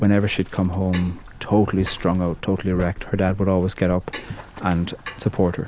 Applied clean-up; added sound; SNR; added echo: none; Clock + Boiling; 14 dB; none.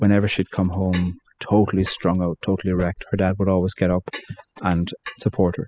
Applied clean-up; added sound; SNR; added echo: classical method spectral subtraction.